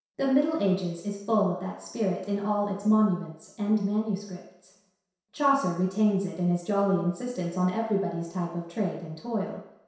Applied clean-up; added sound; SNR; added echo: none; none; none; reverberation time 0.7 s.